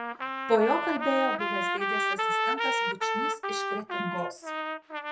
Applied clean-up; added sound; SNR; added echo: none; Trumpet; -2 dB; none.